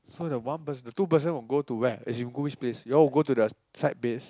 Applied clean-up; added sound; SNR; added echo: none; none; none; none.